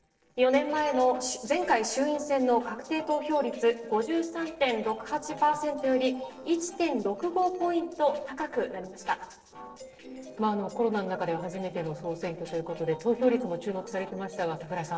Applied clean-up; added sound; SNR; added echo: neural separator model SepFormer DNS4.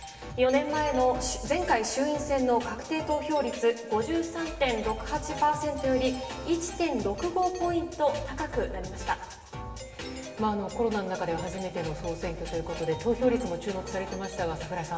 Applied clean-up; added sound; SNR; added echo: none; Doorbell; 18 dB; reverberation time 1.4 s.